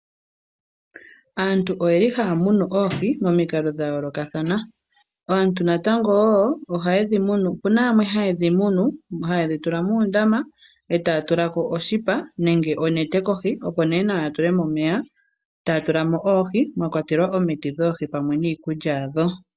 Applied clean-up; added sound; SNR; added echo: none; none; none; none.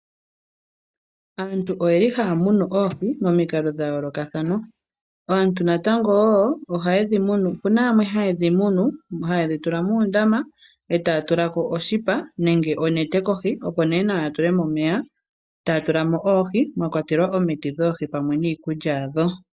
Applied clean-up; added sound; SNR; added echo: neural mask model DeepFilterNet 3.